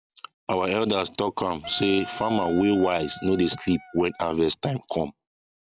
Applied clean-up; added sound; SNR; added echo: none; Wind instrument, woodwind instrument; 16 dB; none.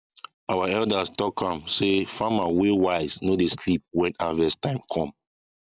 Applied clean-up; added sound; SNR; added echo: none; none; none; none.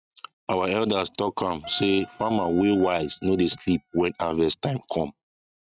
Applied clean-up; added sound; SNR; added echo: neural mask model RNNoise.